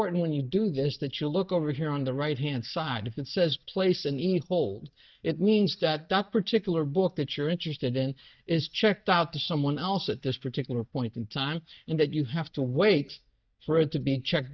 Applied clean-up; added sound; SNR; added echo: neural mask model DeepFilterNet 3.